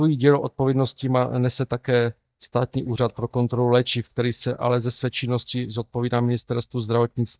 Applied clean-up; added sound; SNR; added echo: neural mask model DeepFilterNet 3.